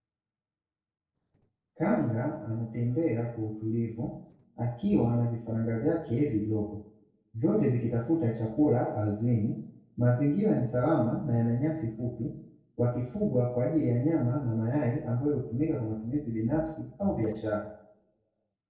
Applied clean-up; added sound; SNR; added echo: neural separator model SepFormer DNS4.